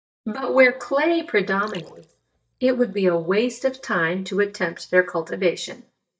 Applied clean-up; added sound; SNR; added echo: neural mask model DeepFilterNet 3.